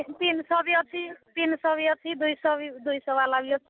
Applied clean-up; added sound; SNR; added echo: none; none; none; none.